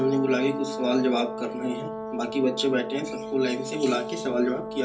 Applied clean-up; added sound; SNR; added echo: none; Brass instrument; 8 dB; reverberation time 0.3 s.